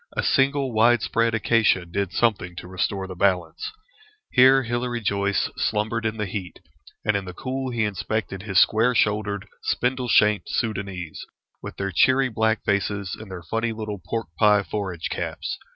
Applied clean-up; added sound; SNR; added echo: none; none; none; none.